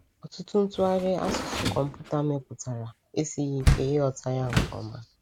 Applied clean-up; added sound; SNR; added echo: none; Door; 3 dB; none.